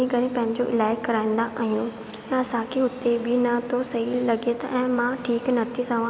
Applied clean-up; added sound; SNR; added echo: none; none; none; none.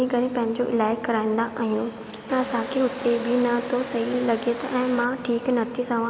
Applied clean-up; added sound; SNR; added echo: none; Domestic sounds, home sounds; 11 dB; none.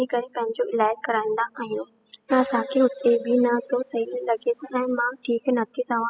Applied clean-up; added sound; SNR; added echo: classical method spectral subtraction.